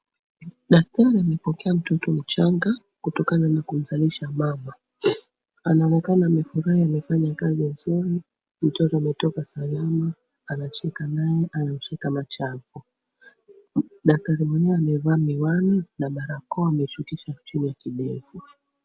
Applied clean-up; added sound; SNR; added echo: none; none; none; none.